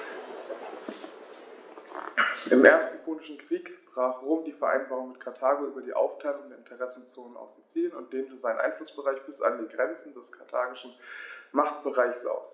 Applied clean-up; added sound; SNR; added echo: none; none; none; reverberation time 0.7 s.